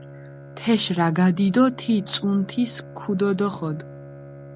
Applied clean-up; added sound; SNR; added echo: none; Bowed string instrument; 17 dB; none.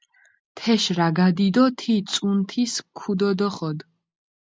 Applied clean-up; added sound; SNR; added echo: none; none; none; none.